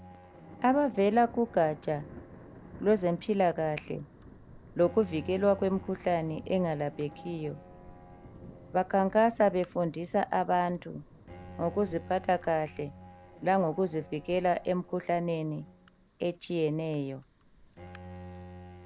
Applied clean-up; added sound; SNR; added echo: none; Thunder + Bowed string instrument; 18 dB; none.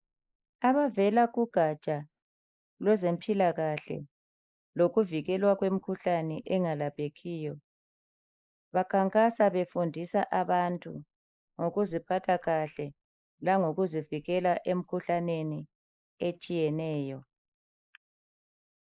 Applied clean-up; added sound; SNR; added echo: neural mask model Resemble Enhance denoiser.